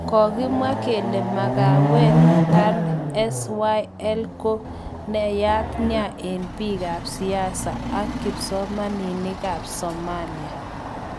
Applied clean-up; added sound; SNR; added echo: none; Chatter / Car passing by / Motorcycle / Traffic noise, roadway noise / Accelerating, revving, vroom; -1 dB; none.